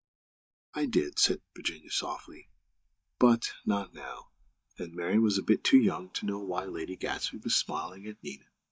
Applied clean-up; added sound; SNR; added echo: neural mask model DeepFilterNet 3.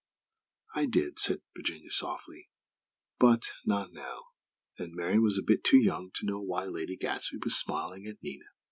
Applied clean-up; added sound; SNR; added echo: none; none; none; none.